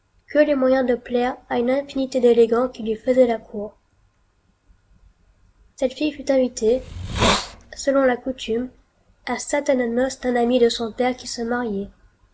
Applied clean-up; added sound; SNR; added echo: none; Hiss; 2 dB; none.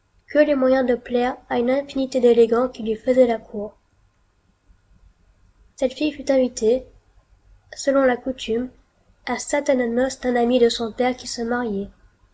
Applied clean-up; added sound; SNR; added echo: none; none; none; none.